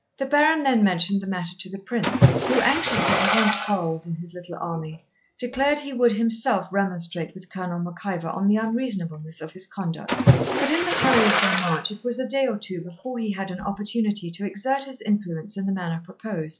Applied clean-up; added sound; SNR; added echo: classical method log-MMSE.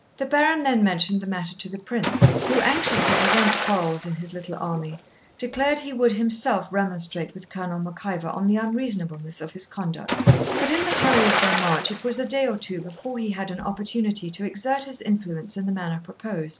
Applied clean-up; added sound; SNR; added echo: none; Splash, splatter; 2 dB; none.